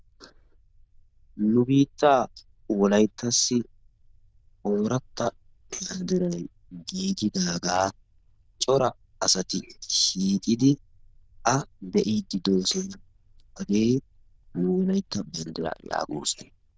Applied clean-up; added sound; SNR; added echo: neural diffusion model UNIVERSE++.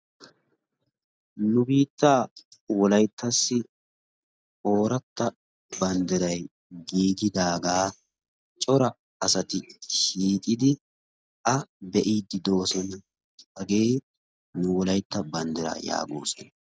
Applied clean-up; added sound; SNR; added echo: none; Tambourine; 20 dB; none.